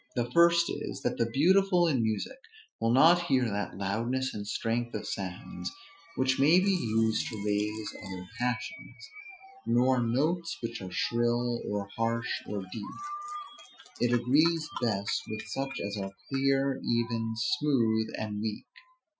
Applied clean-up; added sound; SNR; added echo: classical method Wiener filter.